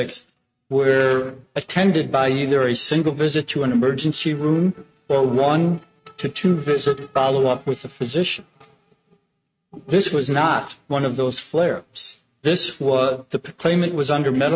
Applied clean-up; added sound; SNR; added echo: neural mask model RNNoise.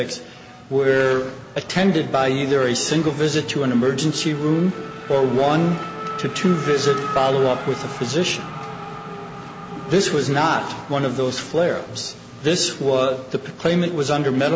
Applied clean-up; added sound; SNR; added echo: none; Race car, auto racing / Accelerating, revving, vroom; 13 dB; none.